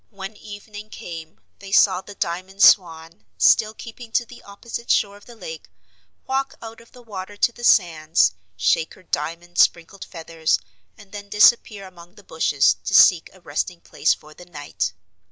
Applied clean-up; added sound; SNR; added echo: none; none; none; none.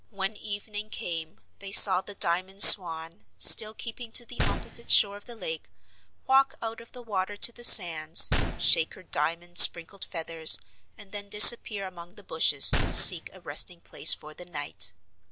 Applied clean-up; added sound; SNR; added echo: none; Gunshot, gunfire; 10 dB; none.